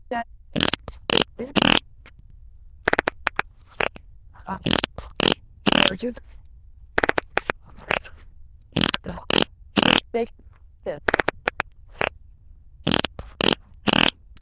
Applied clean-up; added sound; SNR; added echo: neural diffusion model UNIVERSE++.